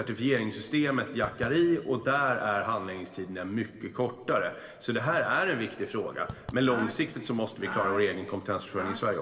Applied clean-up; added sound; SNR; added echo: none; Fireworks; 19 dB; reverberation time 1.4 s.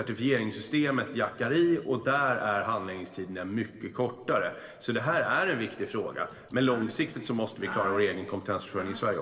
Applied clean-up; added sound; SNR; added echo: neural separator model SepFormer DNS4.